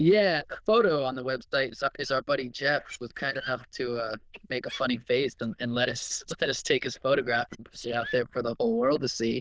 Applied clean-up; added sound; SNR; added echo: neural diffusion model UNIVERSE++.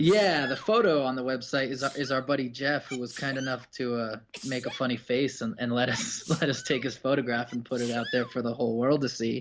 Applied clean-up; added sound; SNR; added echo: none; Sneeze; 17 dB; none.